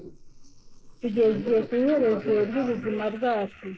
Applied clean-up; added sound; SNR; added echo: neural mask model Resemble Enhance denoiser.